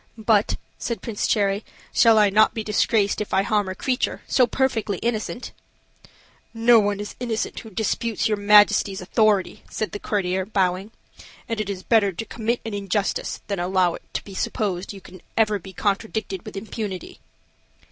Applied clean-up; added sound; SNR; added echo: none; none; none; none.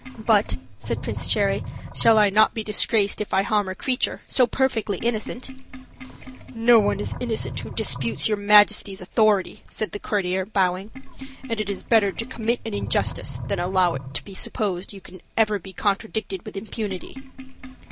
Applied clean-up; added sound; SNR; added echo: none; Sink (filling or washing); 12 dB; none.